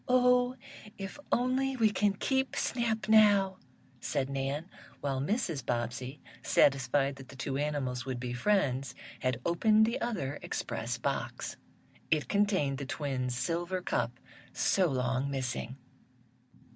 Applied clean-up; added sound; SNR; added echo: none; none; none; none.